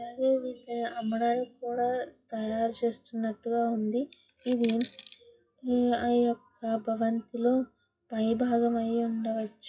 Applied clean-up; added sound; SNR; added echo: classical method WPE with log-MMSE.